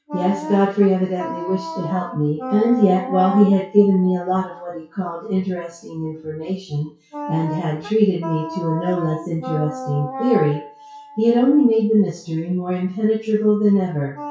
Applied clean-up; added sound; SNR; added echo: classical method WPE with log-MMSE.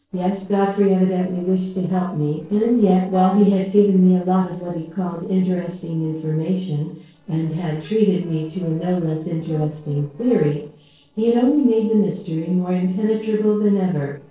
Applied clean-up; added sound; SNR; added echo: neural separator model SepFormer DNS4.